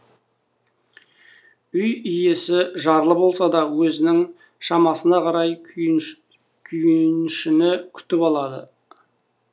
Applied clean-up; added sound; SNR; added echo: none; none; none; none.